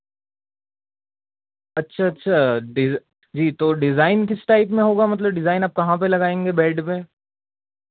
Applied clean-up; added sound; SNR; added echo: none; none; none; none.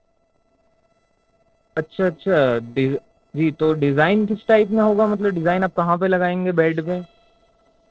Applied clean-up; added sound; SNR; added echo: neural separator model SepFormer DNS4.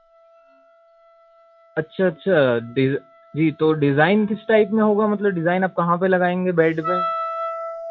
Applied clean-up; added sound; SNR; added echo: classical method log-MMSE.